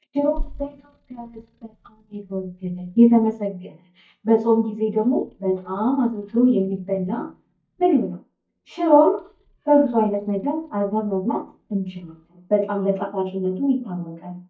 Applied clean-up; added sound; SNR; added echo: neural mask model DeepFilterNet 3.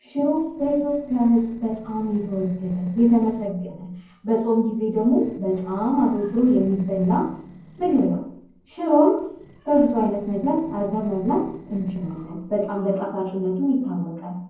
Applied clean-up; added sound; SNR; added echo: neural separator model SepFormer DNS4.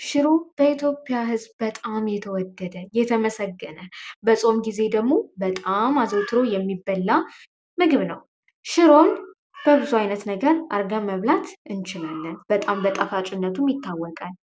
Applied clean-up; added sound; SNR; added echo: none; none; none; none.